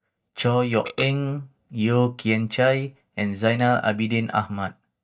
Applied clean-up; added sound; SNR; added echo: neural mask model DeepFilterNet 3.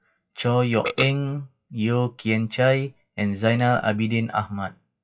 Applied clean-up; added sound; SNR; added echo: classical method WPE with log-MMSE.